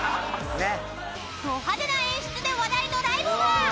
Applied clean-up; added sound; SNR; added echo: none; none; none; none.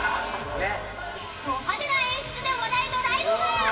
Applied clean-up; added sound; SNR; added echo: none; none; none; reverberation time 2.7 s.